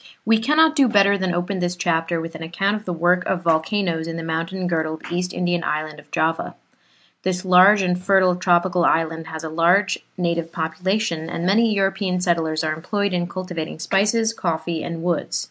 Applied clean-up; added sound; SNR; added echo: none; none; none; none.